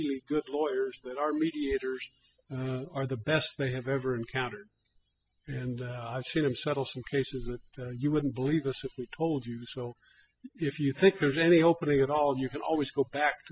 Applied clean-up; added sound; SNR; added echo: classical method spectral subtraction.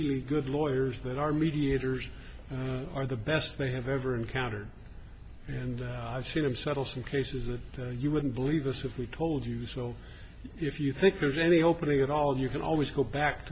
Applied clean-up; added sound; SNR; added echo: none; Cricket; 18 dB; none.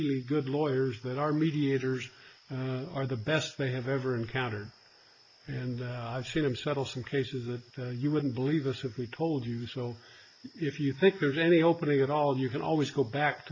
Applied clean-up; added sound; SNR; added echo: neural mask model Resemble Enhance denoiser.